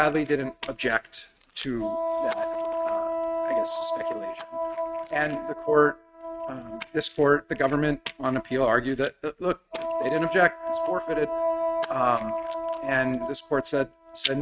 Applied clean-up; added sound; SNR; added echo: neural mask model RNNoise.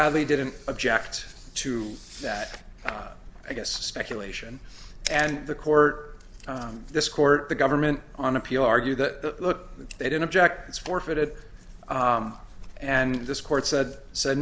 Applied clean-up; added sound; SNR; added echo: none; none; none; none.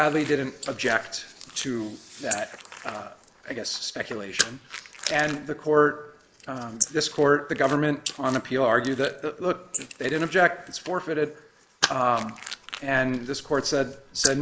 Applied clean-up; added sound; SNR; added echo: neural mask model Resemble Enhance denoiser.